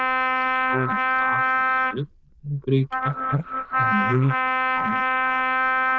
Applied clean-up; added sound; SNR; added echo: neural diffusion model UNIVERSE++.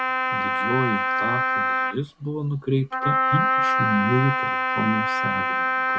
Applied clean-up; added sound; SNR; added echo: none; Wind instrument, woodwind instrument; -4 dB; none.